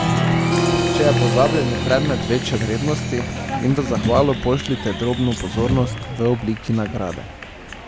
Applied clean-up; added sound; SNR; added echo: none; Acoustic guitar + Applause; 1 dB; none.